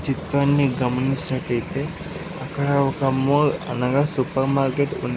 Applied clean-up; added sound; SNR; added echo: none; none; none; none.